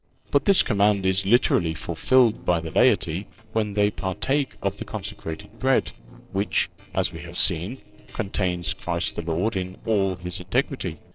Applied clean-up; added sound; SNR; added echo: neural separator model SepFormer DNS4.